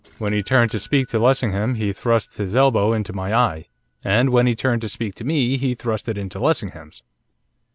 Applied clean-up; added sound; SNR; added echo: none; Doorbell; 20 dB; none.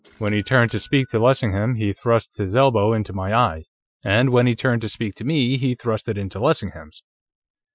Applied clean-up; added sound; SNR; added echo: classical method Wiener filter.